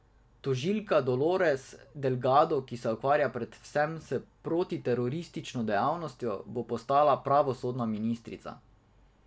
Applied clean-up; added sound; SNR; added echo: none; none; none; none.